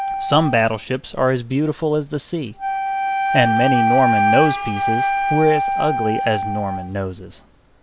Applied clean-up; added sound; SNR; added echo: none; Wind instrument, woodwind instrument; 1 dB; none.